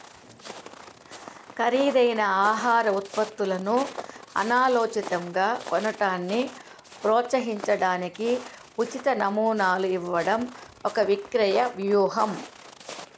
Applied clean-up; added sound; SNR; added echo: none; Walk, footsteps; 17 dB; none.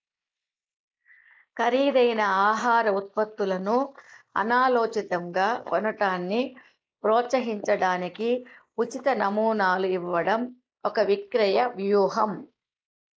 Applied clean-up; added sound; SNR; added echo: neural mask model Resemble Enhance denoiser.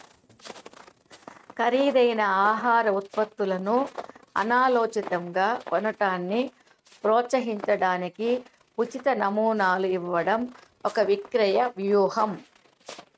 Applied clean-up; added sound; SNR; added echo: neural mask model RNNoise.